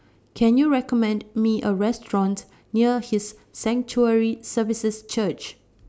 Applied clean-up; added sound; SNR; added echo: none; none; none; none.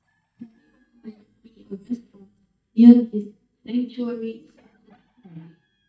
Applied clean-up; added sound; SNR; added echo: neural mask model DeepFilterNet 3.